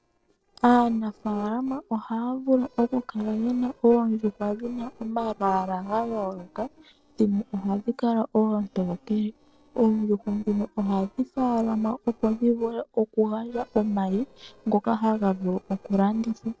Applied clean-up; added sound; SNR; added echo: neural separator model SepFormer DNS4.